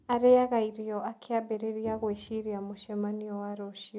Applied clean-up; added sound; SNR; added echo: none; none; none; none.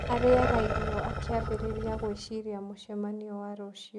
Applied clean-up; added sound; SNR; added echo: none; Growling; 3 dB; none.